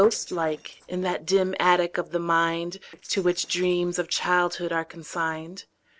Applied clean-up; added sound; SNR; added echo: neural separator model SepFormer DNS4.